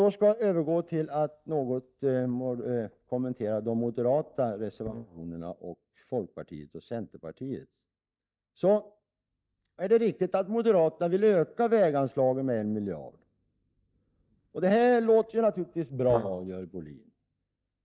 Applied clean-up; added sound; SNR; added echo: neural mask model DeepFilterNet 3.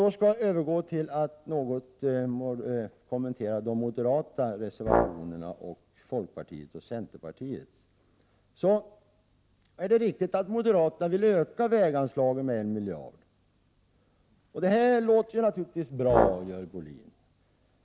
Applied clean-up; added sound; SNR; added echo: none; Brass instrument; 0 dB; none.